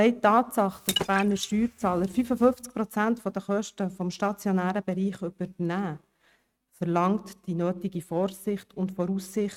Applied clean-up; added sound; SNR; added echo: neural mask model RNNoise.